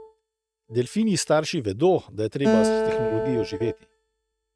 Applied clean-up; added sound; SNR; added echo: neural mask model RNNoise.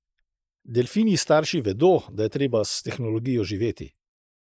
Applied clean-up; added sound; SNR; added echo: neural mask model Resemble Enhance denoiser.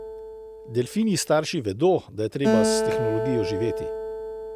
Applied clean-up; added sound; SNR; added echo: none; Acoustic guitar; 2 dB; none.